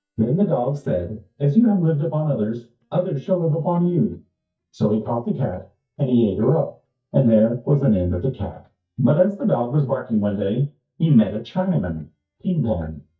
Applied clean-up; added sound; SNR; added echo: neural mask model DeepFilterNet 3.